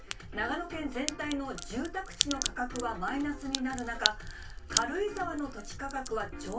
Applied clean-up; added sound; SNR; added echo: none; Crack; 4 dB; reverberation time 0.1 s.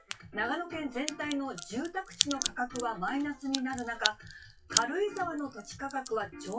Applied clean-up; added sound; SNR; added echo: classical method WPE with log-MMSE.